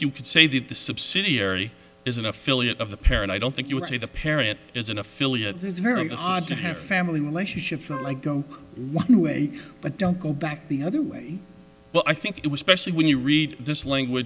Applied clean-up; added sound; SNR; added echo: none; Wind instrument, woodwind instrument; 15 dB; none.